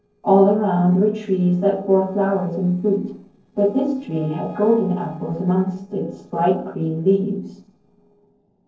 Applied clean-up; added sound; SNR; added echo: neural separator model SepFormer DNS4.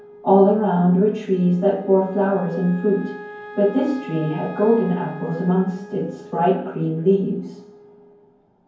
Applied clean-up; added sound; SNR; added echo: none; Wind instrument, woodwind instrument; 18 dB; reverberation time 0.9 s.